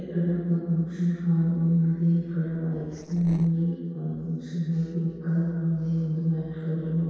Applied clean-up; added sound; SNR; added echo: neural separator model SepFormer DNS4.